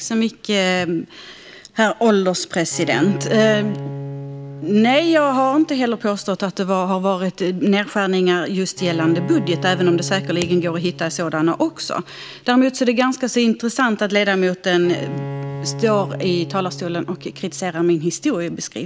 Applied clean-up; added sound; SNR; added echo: none; Bowed string instrument; 13 dB; none.